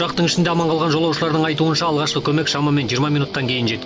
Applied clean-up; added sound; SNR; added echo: none; Guitar; 14 dB; none.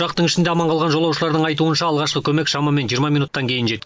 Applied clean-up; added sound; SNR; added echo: none; none; none; none.